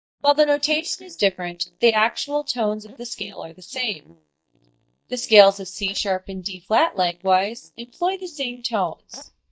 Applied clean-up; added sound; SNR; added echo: neural mask model DeepFilterNet 3.